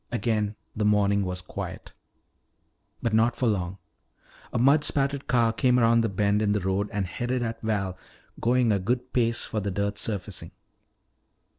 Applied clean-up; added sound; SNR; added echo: none; none; none; none.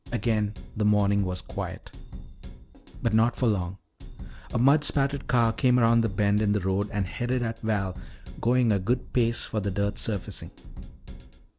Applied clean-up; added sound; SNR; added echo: none; Drum kit; 13 dB; none.